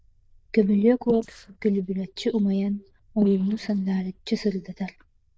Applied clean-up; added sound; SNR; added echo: neural diffusion model UNIVERSE++.